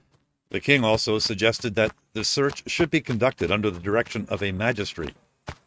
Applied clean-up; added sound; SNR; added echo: neural mask model RNNoise.